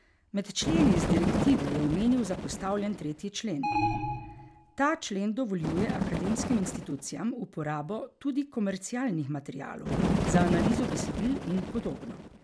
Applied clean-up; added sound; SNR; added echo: none; Bird + Alarm; 1 dB; none.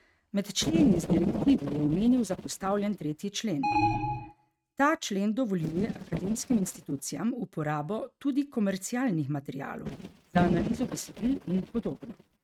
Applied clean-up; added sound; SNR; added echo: neural mask model RNNoise.